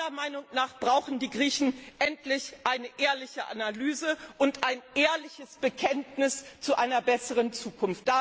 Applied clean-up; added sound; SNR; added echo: none; none; none; none.